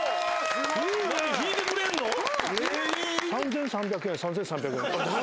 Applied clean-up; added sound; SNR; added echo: none; none; none; none.